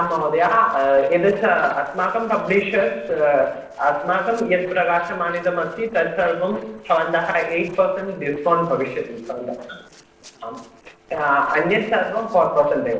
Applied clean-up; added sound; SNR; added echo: neural separator model SepFormer DNS4.